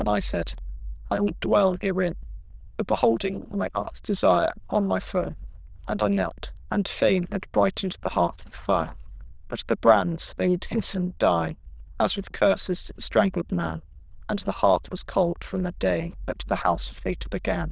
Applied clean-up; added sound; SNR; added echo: neural diffusion model UNIVERSE++.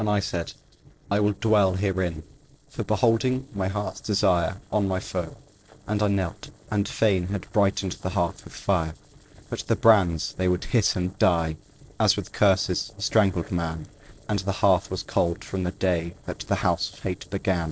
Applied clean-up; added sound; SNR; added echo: neural separator model SepFormer DNS4.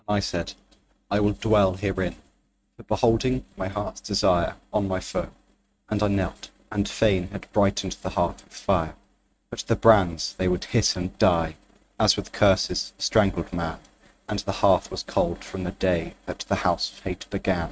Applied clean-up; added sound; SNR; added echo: neural mask model RNNoise.